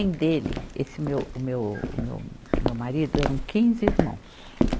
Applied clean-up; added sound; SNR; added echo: none; Walk, footsteps; 2 dB; none.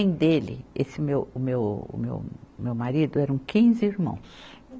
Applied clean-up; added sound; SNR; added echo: none; none; none; none.